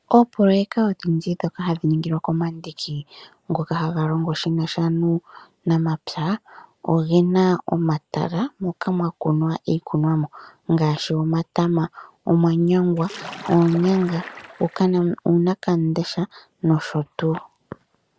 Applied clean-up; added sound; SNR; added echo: none; Splash, splatter; 16 dB; none.